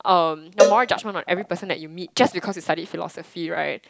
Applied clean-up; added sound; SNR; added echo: none; Cowbell; 1 dB; none.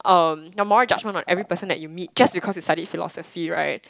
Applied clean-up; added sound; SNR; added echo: none; none; none; none.